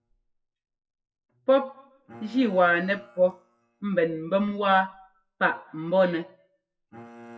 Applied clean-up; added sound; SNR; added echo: classical method WPE with log-MMSE.